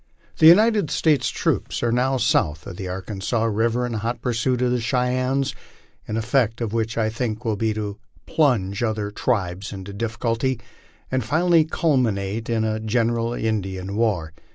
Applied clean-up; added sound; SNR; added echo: none; none; none; none.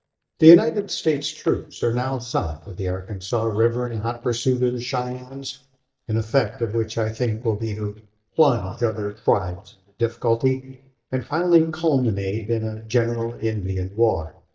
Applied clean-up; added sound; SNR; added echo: neural mask model DeepFilterNet 3.